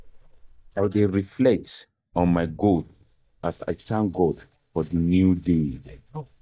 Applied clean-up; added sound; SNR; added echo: neural mask model DeepFilterNet 3.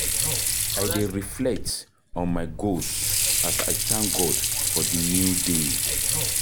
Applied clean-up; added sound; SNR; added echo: none; Sink (filling or washing) / Water; -4 dB; none.